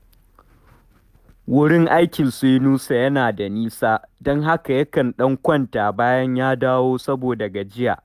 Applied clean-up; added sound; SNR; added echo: none; none; none; none.